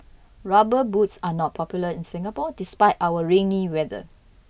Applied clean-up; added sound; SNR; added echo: none; none; none; none.